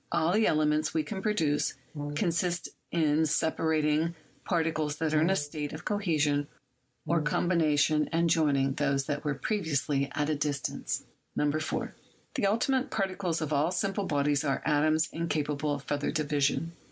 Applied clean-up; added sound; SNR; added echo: none; Brass instrument; 8 dB; none.